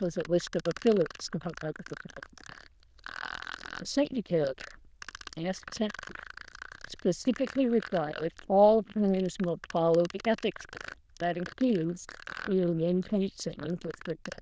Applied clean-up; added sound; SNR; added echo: neural diffusion model UNIVERSE++.